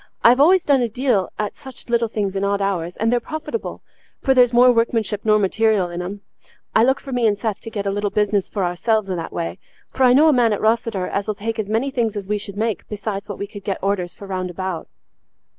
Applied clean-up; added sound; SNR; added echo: none; none; none; none.